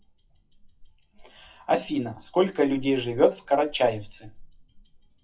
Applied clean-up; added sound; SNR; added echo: classical method WPE with log-MMSE.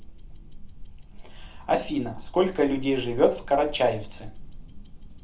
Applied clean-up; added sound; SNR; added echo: none; Tick-tock; 11 dB; reverberation time 0.3 s.